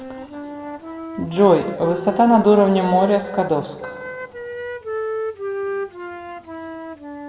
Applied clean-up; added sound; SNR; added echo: none; Wind instrument, woodwind instrument; 10 dB; reverberation time 1.2 s.